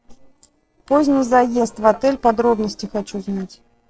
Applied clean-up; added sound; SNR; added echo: neural separator model SepFormer DNS4.